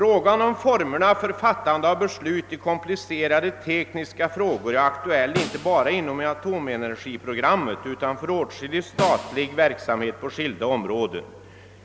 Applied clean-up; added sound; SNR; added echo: none; Snare drum; 13 dB; none.